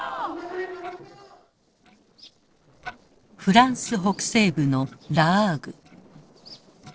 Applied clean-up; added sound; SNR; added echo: neural separator model SepFormer DNS4.